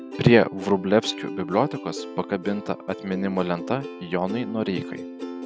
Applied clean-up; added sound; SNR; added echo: none; Plucked string instrument; 11 dB; none.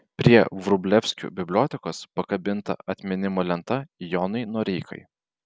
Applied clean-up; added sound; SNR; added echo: none; none; none; none.